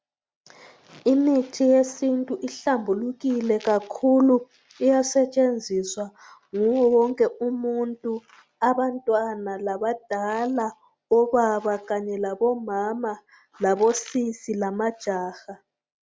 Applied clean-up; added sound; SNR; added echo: none; none; none; none.